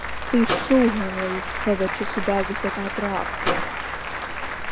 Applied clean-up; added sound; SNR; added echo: none; Applause / Crowd + Microwave oven; 2 dB; none.